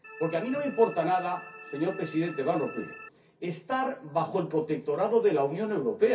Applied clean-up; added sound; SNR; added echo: none; Organ; 16 dB; reverberation time 0.3 s.